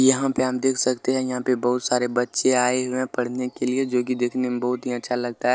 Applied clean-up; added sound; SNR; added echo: none; none; none; none.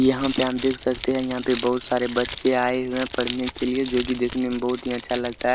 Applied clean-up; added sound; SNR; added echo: none; Keys jangling; 6 dB; none.